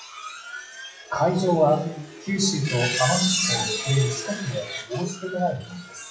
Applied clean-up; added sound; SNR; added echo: classical method WPE with log-MMSE.